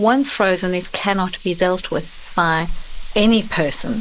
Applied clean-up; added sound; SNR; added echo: neural mask model Resemble Enhance denoiser.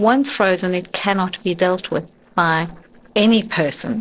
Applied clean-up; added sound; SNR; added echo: neural separator model SepFormer DNS4.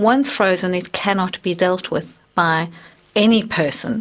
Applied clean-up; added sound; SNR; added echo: none; none; none; none.